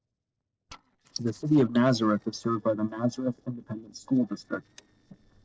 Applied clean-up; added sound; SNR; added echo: neural separator model SepFormer DNS4.